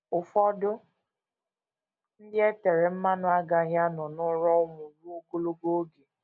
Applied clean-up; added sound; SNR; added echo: none; none; none; none.